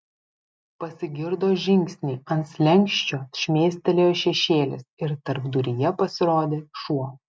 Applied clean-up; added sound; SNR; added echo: none; none; none; none.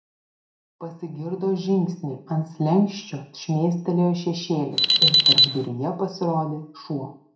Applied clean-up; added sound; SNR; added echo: none; Alarm; -4 dB; reverberation time 0.4 s.